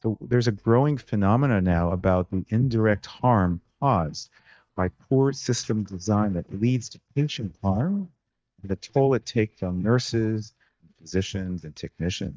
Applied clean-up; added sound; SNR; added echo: neural mask model DeepFilterNet 3.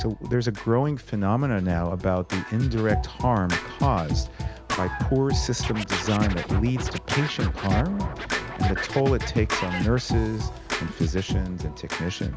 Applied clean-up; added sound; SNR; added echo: none; Scratching (performance technique); 3 dB; none.